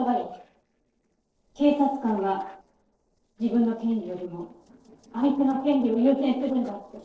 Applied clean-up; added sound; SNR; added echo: neural separator model SepFormer DNS4.